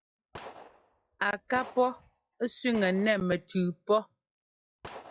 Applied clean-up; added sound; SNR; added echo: classical method log-MMSE.